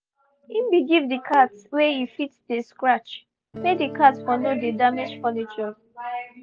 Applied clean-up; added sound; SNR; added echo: none; Electric guitar / Strum; 13 dB; none.